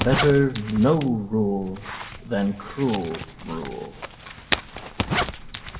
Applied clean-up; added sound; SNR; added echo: none; Zipper (clothing); 6 dB; reverberation time 1.1 s.